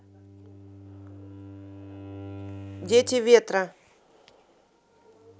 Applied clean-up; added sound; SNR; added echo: none; Bowed string instrument; 16 dB; none.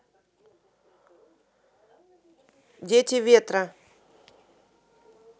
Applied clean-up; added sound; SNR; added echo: none; none; none; none.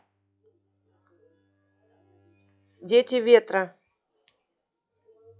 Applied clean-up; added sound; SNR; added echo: classical method log-MMSE.